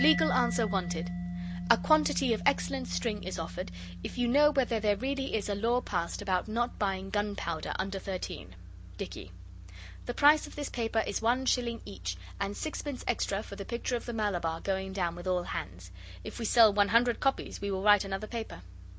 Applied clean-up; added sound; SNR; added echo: none; Mallet percussion; 12 dB; none.